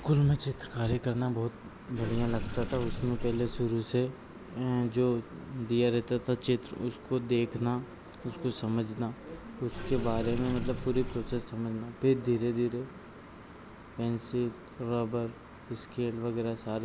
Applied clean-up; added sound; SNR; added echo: none; Sink (filling or washing) / Water; 11 dB; none.